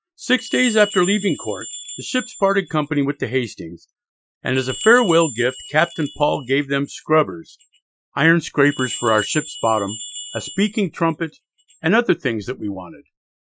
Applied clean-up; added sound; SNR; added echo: classical method Wiener filter.